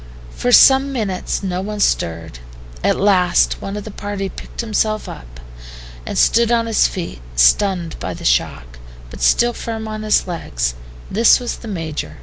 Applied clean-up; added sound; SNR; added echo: none; none; none; none.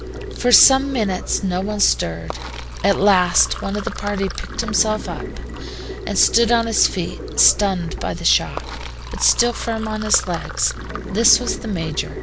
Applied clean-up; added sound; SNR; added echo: none; Sink (filling or washing); 13 dB; none.